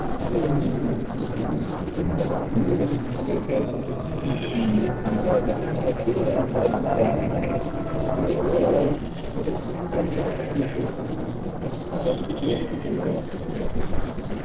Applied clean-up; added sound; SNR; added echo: neural separator model SepFormer DNS4.